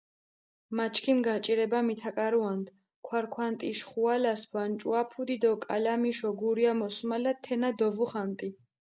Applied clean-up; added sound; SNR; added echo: none; none; none; none.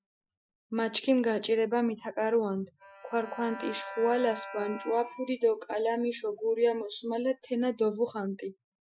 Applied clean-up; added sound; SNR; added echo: classical method Wiener filter.